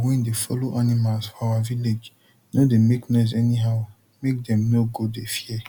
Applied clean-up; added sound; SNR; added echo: none; none; none; none.